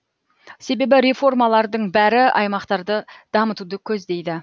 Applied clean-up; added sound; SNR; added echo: none; none; none; none.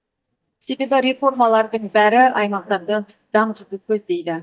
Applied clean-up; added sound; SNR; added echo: neural mask model DeepFilterNet 3.